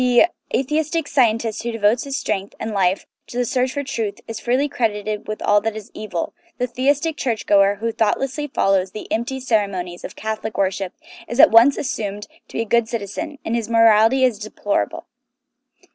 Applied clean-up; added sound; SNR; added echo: none; none; none; none.